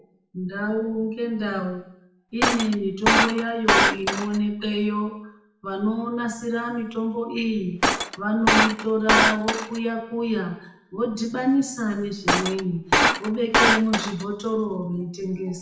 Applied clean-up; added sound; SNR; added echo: none; Shatter; -4 dB; reverberation time 0.7 s.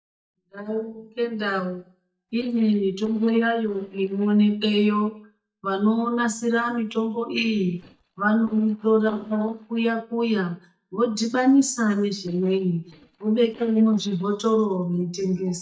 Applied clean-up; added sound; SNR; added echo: neural mask model DeepFilterNet 3.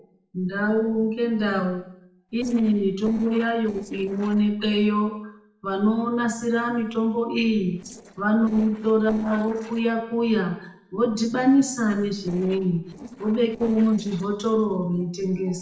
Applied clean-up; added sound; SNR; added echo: neural separator model SepFormer DNS4.